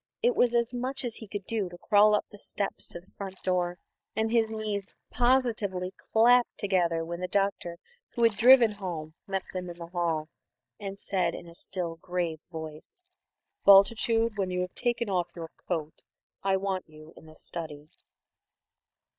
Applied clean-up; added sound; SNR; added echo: neural mask model DeepFilterNet 3.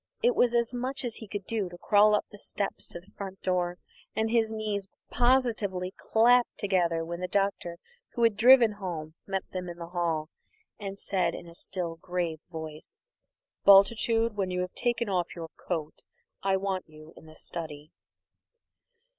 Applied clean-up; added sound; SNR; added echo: none; none; none; none.